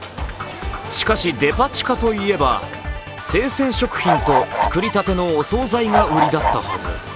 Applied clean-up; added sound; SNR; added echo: none; Bird / Fowl; -1 dB; none.